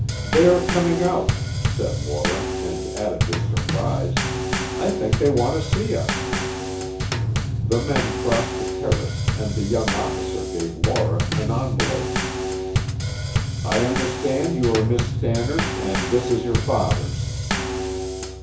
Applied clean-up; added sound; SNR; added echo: none; Bass drum / Snare drum / Drum kit; -1 dB; reverberation time 0.7 s.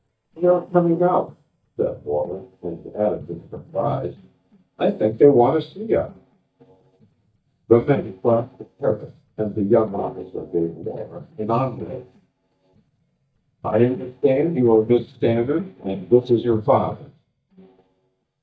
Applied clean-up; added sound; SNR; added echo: neural mask model DeepFilterNet 3.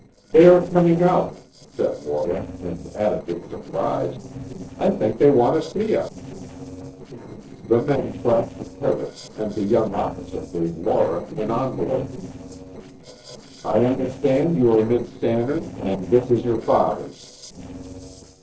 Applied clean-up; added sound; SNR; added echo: neural separator model SepFormer DNS4.